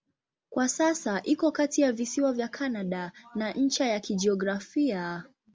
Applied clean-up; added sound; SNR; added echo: none; none; none; none.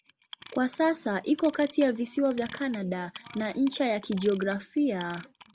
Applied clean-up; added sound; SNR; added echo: none; Clock; 18 dB; none.